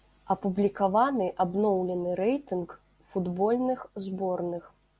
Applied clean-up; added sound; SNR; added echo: none; none; none; none.